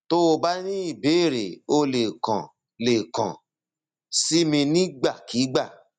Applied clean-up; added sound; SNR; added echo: none; none; none; none.